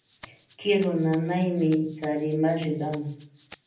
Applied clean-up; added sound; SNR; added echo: none; Rattle (instrument); 18 dB; reverberation time 0.6 s.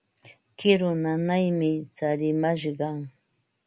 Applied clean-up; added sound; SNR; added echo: none; none; none; none.